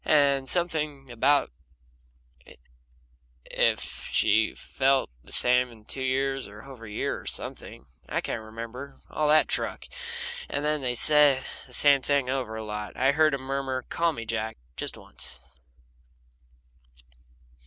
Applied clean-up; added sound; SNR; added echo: none; none; none; none.